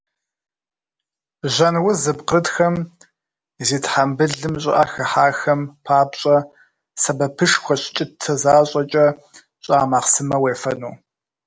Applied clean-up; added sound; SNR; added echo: none; none; none; none.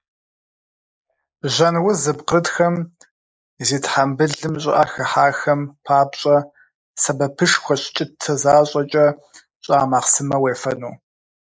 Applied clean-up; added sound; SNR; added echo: neural mask model Resemble Enhance denoiser.